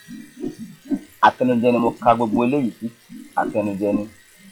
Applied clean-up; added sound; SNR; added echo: classical method log-MMSE.